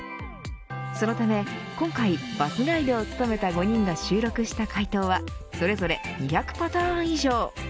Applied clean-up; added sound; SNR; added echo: none; none; none; none.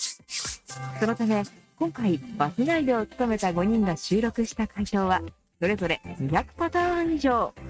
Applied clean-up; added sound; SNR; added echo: neural mask model RNNoise.